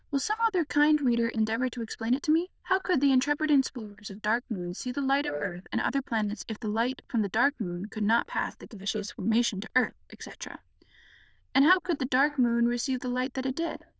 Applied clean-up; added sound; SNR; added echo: neural diffusion model UNIVERSE++.